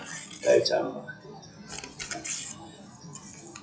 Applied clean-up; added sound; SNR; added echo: classical method WPE with log-MMSE.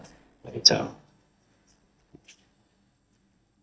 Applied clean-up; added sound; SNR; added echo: neural mask model DeepFilterNet 3.